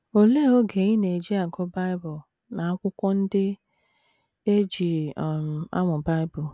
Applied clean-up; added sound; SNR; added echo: none; none; none; none.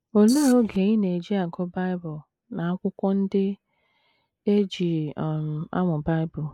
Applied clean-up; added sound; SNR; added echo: neural mask model Resemble Enhance denoiser.